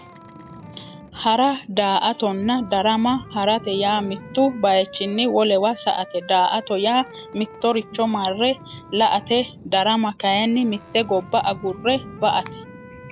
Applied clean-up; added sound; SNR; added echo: none; Boat, Water vehicle + Wind instrument, woodwind instrument; 19 dB; none.